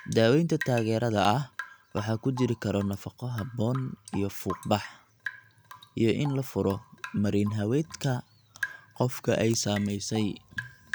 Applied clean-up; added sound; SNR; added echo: none; Drip / Rain; 15 dB; none.